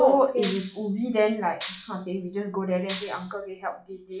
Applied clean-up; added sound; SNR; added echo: classical method log-MMSE.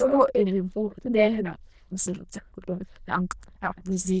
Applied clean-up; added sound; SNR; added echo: neural diffusion model UNIVERSE++.